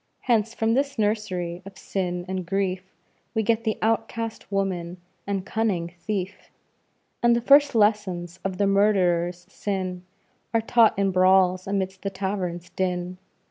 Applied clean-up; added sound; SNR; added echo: none; none; none; none.